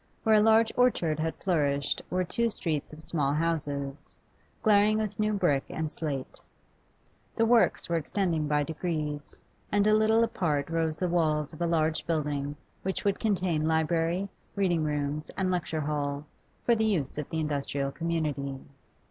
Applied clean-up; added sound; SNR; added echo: none; none; none; none.